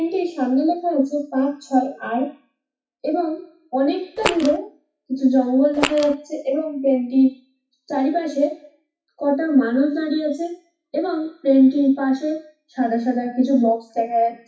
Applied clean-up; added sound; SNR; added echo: classical method WPE with log-MMSE.